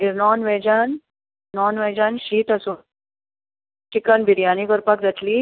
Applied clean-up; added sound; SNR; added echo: none; none; none; none.